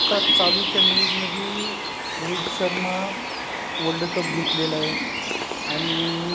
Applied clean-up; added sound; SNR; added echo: none; Bird; -4 dB; none.